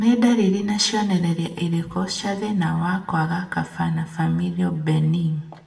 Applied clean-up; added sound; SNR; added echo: none; none; none; reverberation time 0.7 s.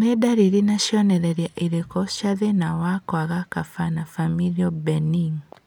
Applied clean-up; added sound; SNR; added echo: none; none; none; none.